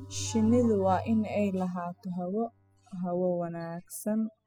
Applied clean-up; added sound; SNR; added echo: classical method spectral subtraction.